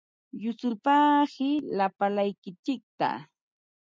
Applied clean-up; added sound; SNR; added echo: none; none; none; none.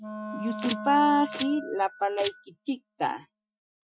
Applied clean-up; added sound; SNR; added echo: classical method Wiener filter.